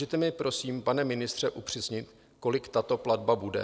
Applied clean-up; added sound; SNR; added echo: none; none; none; none.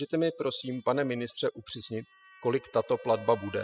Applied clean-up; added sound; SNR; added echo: classical method spectral subtraction.